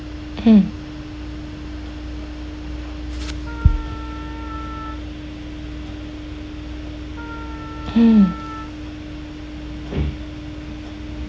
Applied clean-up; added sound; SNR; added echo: none; Wind instrument, woodwind instrument; 15 dB; none.